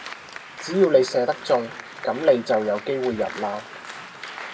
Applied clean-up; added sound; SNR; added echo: none; Applause; 14 dB; reverberation time 1.4 s.